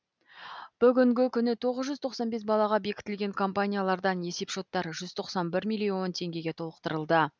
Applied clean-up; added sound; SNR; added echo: none; none; none; none.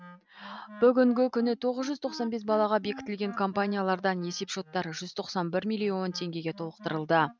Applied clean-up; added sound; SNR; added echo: neural mask model RNNoise.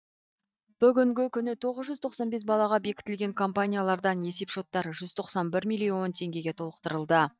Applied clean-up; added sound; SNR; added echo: neural mask model DeepFilterNet 3.